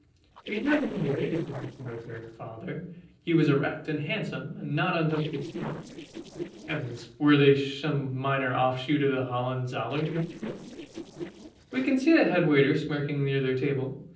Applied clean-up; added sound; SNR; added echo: neural separator model SepFormer DNS4.